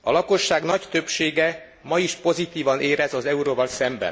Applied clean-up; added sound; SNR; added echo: none; none; none; none.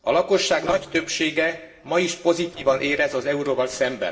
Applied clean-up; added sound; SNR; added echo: neural separator model SepFormer DNS4.